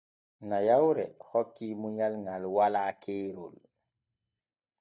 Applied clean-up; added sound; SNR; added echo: neural mask model DeepFilterNet 3.